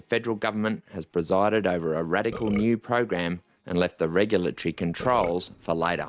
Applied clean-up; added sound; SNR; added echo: none; Burping, eructation; 11 dB; none.